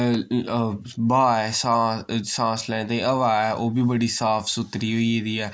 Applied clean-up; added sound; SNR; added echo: none; none; none; none.